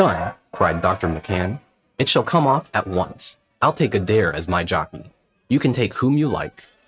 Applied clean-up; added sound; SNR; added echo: neural mask model RNNoise.